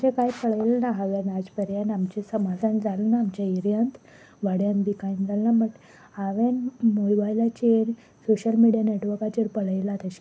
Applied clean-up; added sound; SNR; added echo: none; none; none; none.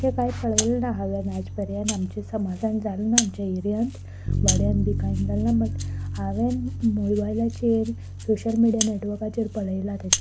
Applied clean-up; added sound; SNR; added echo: none; Rattle (instrument) + Bass guitar; 3 dB; none.